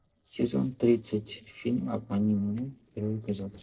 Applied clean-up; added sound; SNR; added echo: neural separator model SepFormer DNS4.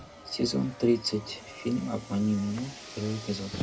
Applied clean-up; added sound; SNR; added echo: none; Car; 12 dB; reverberation time 0.2 s.